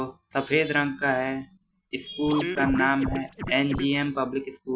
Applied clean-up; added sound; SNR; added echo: none; Scratching (performance technique); 6 dB; none.